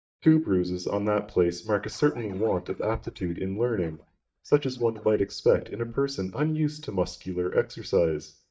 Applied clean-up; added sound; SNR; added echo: neural mask model DeepFilterNet 3.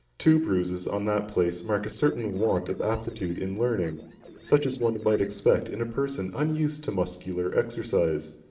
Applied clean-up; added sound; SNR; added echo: neural separator model SepFormer DNS4.